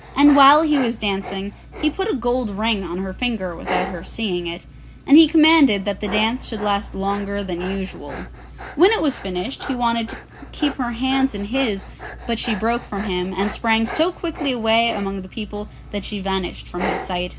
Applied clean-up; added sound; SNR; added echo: none; Dog; 13 dB; none.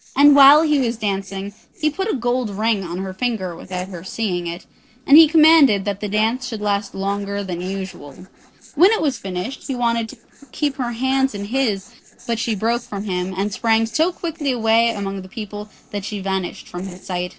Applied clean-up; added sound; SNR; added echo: neural separator model SepFormer DNS4.